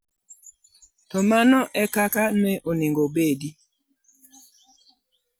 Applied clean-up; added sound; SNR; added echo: none; none; none; none.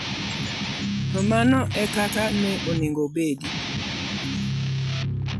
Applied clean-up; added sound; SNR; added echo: none; Guitar; 1 dB; none.